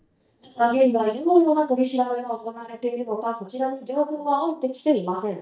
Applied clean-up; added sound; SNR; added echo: neural mask model DeepFilterNet 3.